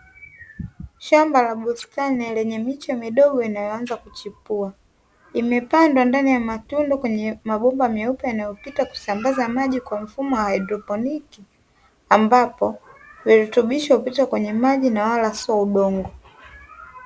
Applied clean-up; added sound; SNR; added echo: none; none; none; none.